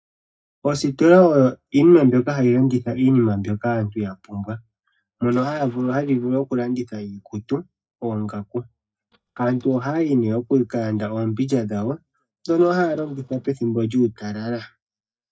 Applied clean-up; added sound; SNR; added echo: neural mask model DeepFilterNet 3.